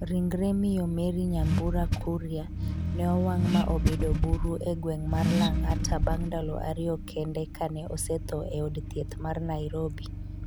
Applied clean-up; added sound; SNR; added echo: none; Accelerating, revving, vroom / Car; -1 dB; none.